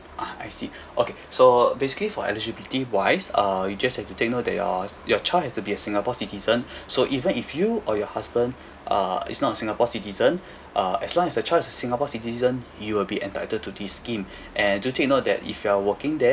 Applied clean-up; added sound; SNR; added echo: none; none; none; none.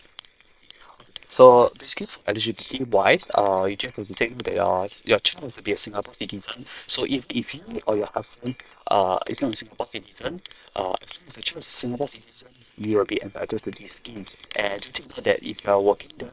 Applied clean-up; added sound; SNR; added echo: neural separator model SepFormer WHAM!.